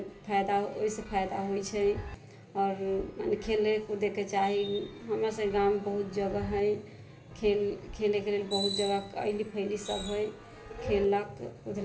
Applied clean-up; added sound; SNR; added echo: none; Chime; 18 dB; reverberation time 0.3 s.